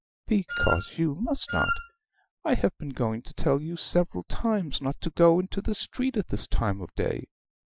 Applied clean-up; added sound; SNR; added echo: classical method Wiener filter.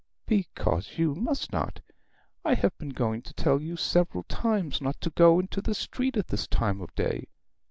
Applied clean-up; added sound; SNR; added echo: none; none; none; none.